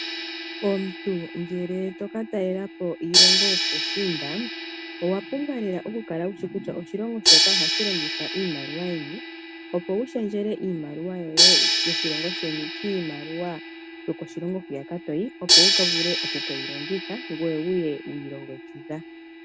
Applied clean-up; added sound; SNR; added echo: none; Crash cymbal; -4 dB; none.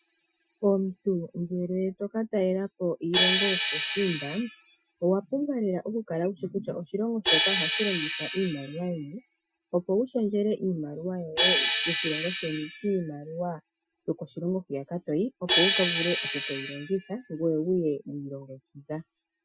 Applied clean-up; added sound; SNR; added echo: classical method Wiener filter.